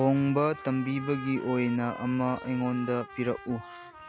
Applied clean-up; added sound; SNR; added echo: none; Trumpet; 15 dB; none.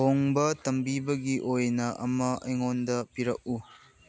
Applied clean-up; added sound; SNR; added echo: none; none; none; none.